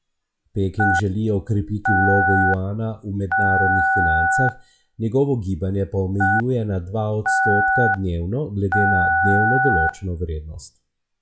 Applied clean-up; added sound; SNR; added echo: classical method log-MMSE.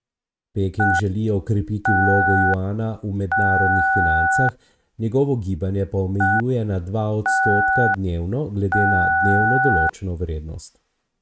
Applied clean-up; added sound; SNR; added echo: neural mask model RNNoise.